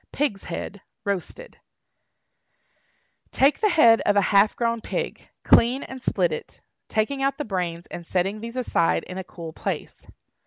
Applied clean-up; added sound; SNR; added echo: none; none; none; none.